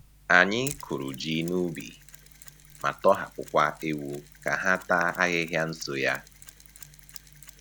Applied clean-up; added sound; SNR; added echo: none; Mechanisms; 19 dB; none.